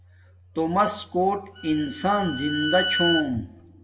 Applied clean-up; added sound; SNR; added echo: none; Bowed string instrument; 5 dB; reverberation time 0.6 s.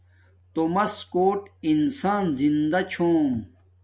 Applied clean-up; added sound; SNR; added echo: none; none; none; none.